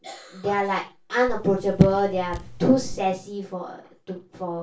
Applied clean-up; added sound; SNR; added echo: none; Raindrop / Drip; 2 dB; reverberation time 0.2 s.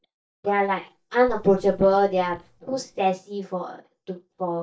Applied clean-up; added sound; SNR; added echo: neural mask model DeepFilterNet 3.